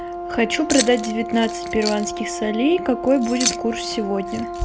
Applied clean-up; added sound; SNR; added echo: none; Brass instrument + Keys jangling; 6 dB; none.